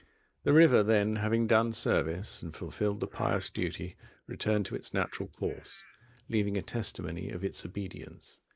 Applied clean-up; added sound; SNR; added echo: neural mask model Resemble Enhance denoiser.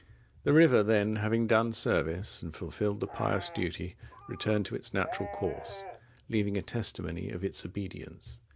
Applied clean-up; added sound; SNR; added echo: none; Livestock, farm animals, working animals; 13 dB; none.